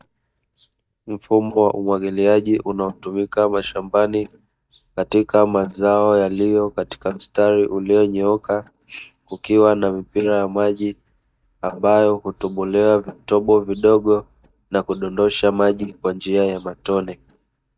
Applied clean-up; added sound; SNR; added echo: neural mask model DeepFilterNet 3.